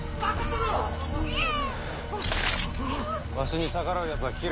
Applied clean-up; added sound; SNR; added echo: none; none; none; none.